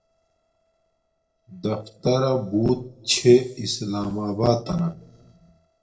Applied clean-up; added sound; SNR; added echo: neural separator model SepFormer DNS4.